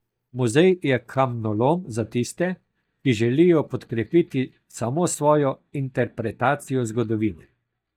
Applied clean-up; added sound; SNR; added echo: neural mask model DeepFilterNet 3.